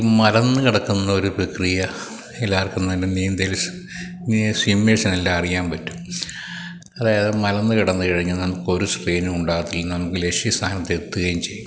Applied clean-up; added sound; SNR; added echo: none; none; none; none.